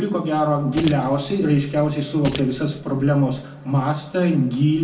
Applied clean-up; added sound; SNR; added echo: none; Keys jangling; 15 dB; reverberation time 0.3 s.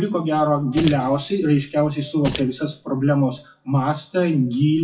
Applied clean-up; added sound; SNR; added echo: classical method WPE with log-MMSE.